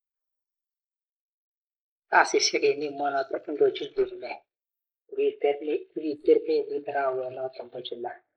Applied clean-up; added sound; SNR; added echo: neural mask model Resemble Enhance denoiser.